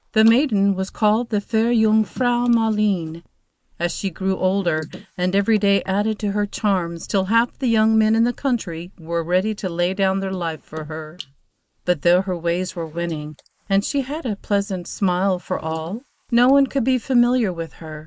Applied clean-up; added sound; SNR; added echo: neural mask model Resemble Enhance denoiser.